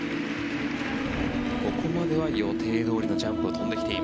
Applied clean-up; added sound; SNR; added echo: none; Thunder; 14 dB; none.